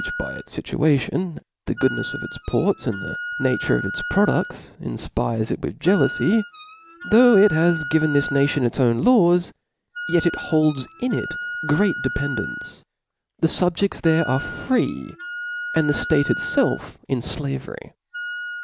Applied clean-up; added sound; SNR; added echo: none; Wind instrument, woodwind instrument; 10 dB; none.